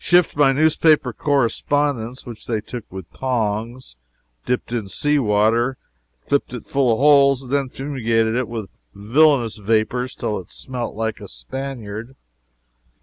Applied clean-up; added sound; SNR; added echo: none; none; none; none.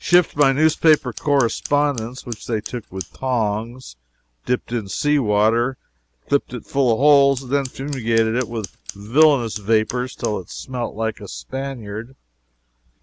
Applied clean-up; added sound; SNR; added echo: none; Scissors; 17 dB; none.